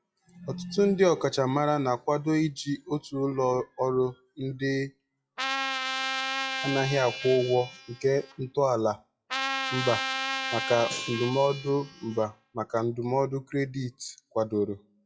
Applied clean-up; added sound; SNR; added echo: classical method WPE with log-MMSE.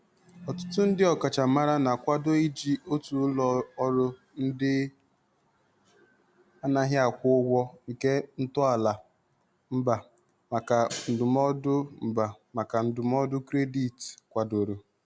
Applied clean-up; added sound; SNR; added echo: none; none; none; none.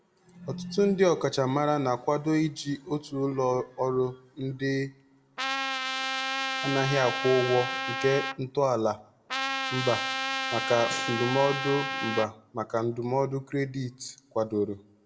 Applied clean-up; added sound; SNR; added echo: none; Trumpet; 3 dB; reverberation time 0.4 s.